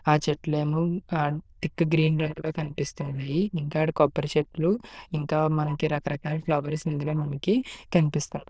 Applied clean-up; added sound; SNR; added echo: neural diffusion model UNIVERSE++.